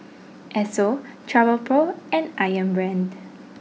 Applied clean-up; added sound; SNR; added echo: none; none; none; none.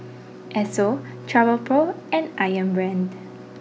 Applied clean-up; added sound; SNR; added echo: none; Bowed string instrument; 17 dB; none.